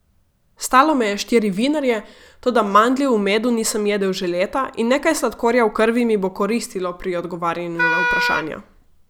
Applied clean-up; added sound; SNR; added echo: none; Wind instrument, woodwind instrument; 2 dB; none.